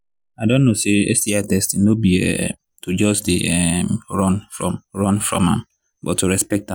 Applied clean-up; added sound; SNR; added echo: none; none; none; none.